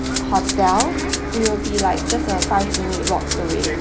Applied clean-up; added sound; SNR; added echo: none; Rattle (instrument) + Bus; 1 dB; none.